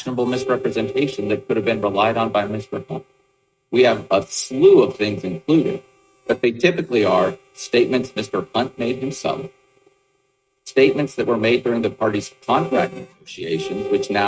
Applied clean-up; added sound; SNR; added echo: neural mask model RNNoise.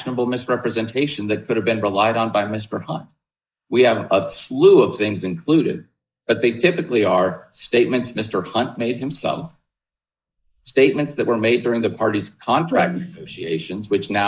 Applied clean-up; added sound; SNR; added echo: neural mask model Resemble Enhance denoiser.